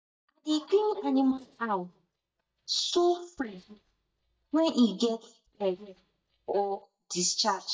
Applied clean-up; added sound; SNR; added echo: neural mask model DeepFilterNet 3.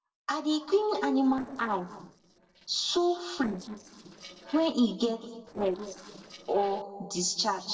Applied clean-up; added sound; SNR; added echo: neural separator model SepFormer DNS4.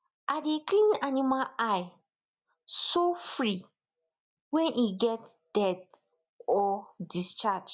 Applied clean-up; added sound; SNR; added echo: none; none; none; none.